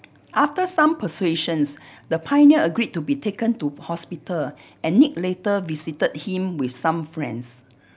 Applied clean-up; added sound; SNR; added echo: none; none; none; none.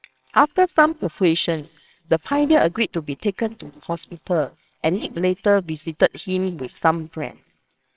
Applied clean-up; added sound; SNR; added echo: neural separator model SepFormer WHAMR!.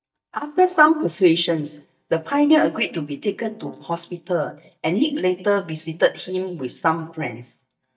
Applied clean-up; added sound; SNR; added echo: neural mask model DeepFilterNet 3.